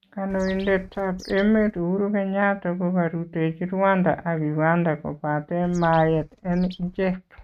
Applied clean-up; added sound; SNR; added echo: neural mask model RNNoise.